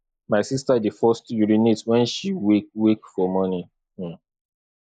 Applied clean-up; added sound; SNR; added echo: neural mask model Resemble Enhance denoiser.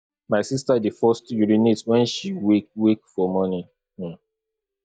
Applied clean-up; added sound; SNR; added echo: neural mask model DeepFilterNet 3.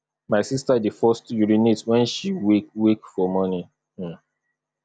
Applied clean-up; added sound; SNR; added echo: none; none; none; none.